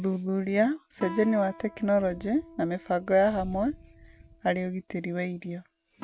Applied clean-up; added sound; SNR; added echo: none; Guitar + Wind; 18 dB; none.